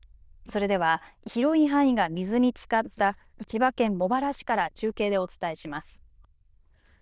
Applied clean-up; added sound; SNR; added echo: neural diffusion model UNIVERSE++.